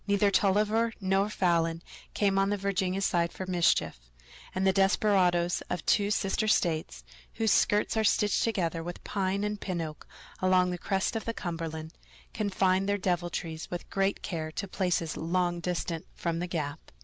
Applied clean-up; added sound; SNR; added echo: none; none; none; none.